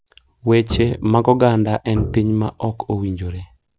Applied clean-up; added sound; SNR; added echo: none; Bowed string instrument; 11 dB; none.